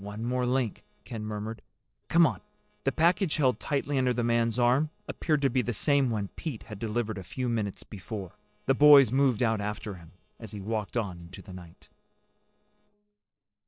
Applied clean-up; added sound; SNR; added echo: neural separator model SepFormer DNS4.